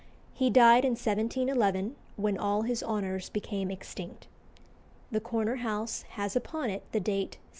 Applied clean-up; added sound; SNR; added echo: none; none; none; none.